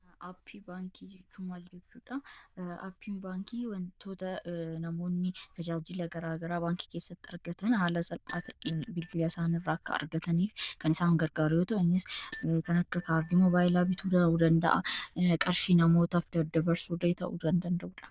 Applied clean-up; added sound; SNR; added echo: neural diffusion model UNIVERSE++.